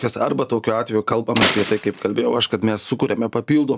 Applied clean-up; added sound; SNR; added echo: none; Slam; 8 dB; none.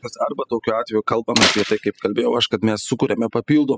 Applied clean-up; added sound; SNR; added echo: classical method spectral subtraction.